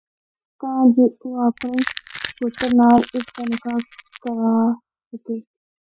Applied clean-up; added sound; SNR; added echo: classical method spectral subtraction.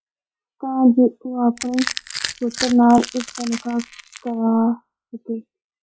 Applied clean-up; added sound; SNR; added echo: classical method log-MMSE.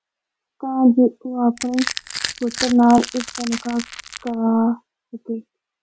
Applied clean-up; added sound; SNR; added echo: none; Crushing; 10 dB; none.